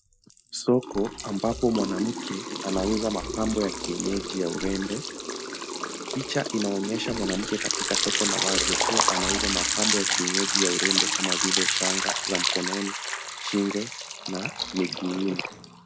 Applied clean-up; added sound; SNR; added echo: none; Liquid; -1 dB; none.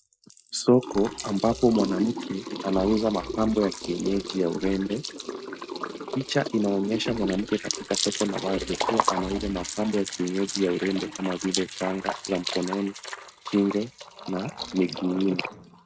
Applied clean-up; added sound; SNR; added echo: neural mask model RNNoise.